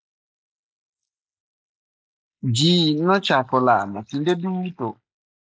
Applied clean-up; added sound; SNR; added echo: neural mask model Resemble Enhance denoiser.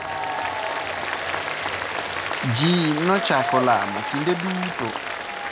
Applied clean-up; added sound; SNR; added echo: none; Applause; 2 dB; none.